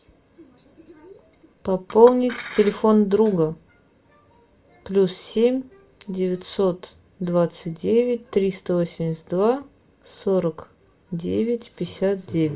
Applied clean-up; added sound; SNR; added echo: none; Chink, clink; 17 dB; reverberation time 0.2 s.